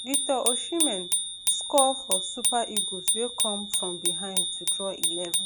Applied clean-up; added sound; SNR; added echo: none; Bicycle bell; -3 dB; none.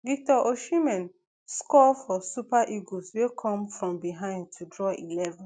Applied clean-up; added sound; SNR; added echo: none; none; none; none.